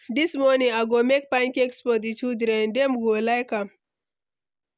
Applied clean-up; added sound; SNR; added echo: none; none; none; none.